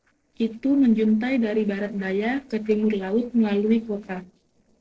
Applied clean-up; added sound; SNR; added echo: neural separator model SepFormer DNS4.